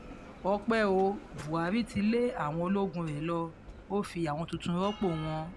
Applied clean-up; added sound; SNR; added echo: none; Bell; 15 dB; none.